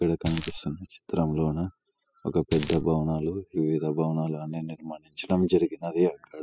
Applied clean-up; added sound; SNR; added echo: classical method spectral subtraction.